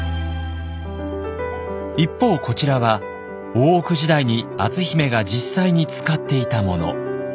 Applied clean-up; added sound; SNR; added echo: none; none; none; none.